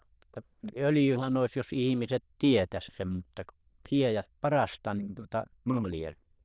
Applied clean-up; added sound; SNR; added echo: neural diffusion model UNIVERSE++.